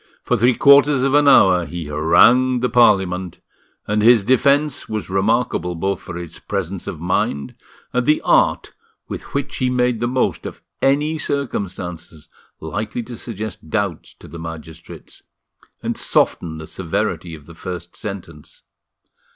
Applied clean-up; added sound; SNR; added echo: none; none; none; none.